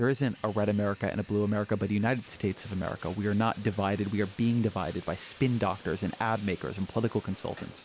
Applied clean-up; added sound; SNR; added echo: none; Bathtub (filling or washing); 19 dB; none.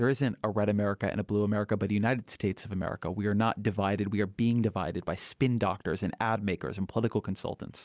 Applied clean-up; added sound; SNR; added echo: none; none; none; none.